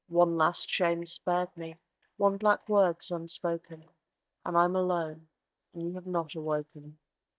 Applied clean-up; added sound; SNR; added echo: neural mask model DeepFilterNet 3.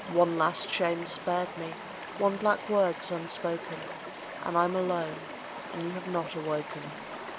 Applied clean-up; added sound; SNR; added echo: none; Stream; 9 dB; none.